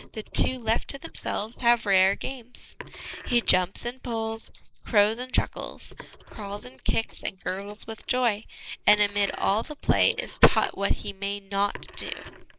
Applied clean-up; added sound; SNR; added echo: neural mask model Resemble Enhance denoiser.